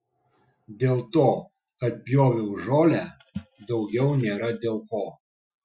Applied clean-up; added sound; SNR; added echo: classical method Wiener filter.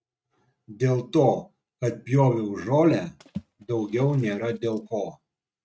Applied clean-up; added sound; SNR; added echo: neural mask model RNNoise.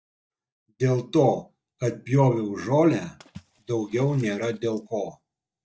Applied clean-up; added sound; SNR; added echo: neural mask model DeepFilterNet 3.